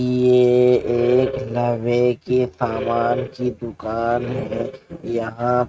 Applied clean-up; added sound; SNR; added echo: neural mask model RNNoise.